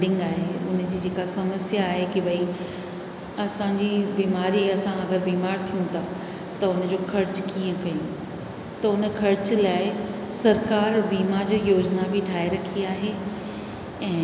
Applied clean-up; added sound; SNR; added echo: none; none; none; none.